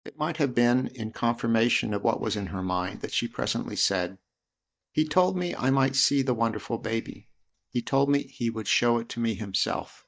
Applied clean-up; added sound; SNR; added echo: neural mask model DeepFilterNet 3.